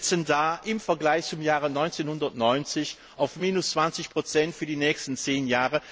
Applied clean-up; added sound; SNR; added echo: none; none; none; none.